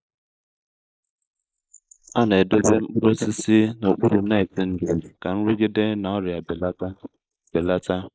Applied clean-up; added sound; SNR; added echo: neural mask model Resemble Enhance denoiser.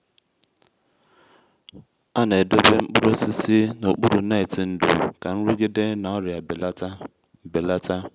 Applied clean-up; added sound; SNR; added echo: none; none; none; none.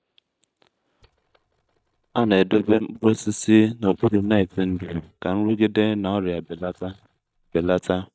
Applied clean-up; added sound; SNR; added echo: neural mask model DeepFilterNet 3.